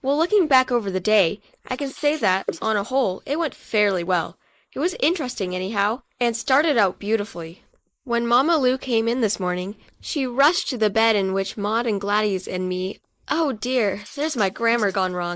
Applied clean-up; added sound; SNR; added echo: neural mask model Resemble Enhance denoiser.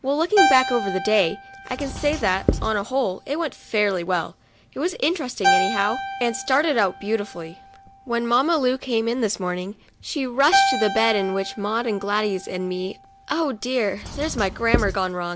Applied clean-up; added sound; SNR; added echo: none; Keyboard (musical) + Writing; 5 dB; none.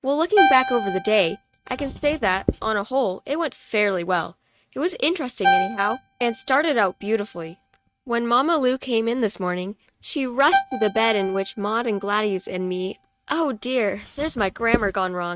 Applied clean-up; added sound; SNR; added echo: neural mask model RNNoise.